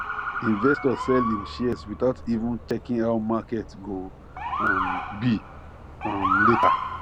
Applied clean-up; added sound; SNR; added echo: none; Motor vehicle (road) / Siren; 2 dB; none.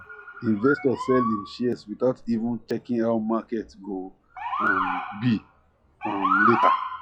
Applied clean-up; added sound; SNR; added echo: classical method log-MMSE.